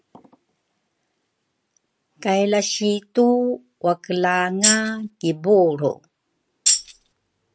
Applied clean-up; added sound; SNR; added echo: none; Tambourine; -3 dB; none.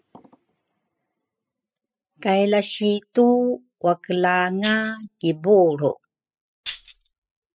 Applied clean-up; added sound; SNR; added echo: classical method spectral subtraction.